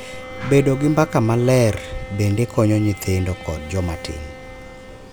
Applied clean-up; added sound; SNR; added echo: none; Bowed string instrument; 17 dB; none.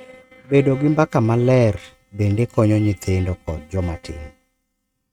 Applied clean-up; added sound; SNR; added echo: neural mask model RNNoise.